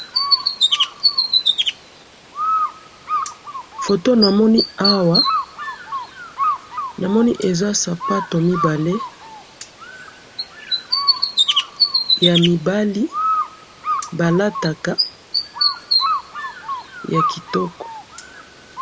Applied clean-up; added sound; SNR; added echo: none; Bird; 0 dB; none.